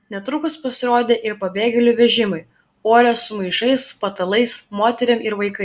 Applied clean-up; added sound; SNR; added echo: none; none; none; none.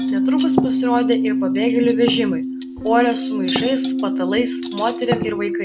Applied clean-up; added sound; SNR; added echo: none; Keyboard (musical) + Cutlery, silverware; -2 dB; none.